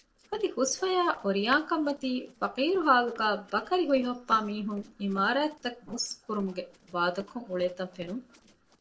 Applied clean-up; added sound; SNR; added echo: neural separator model SepFormer DNS4.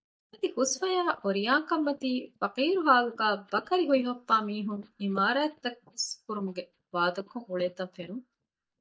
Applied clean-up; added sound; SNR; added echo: neural mask model DeepFilterNet 3.